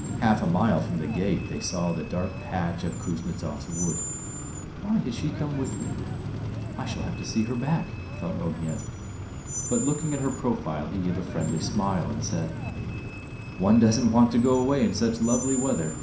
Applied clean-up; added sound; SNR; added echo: none; Screech; 6 dB; reverberation time 0.5 s.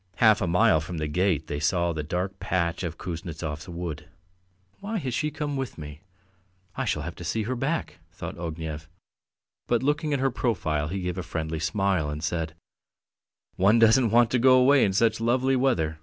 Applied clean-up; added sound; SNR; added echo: none; none; none; none.